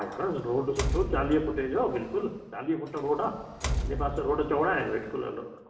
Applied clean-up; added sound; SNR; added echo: none; Door; 6 dB; reverberation time 1.1 s.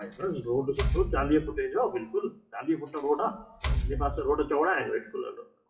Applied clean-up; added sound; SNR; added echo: classical method WPE with log-MMSE.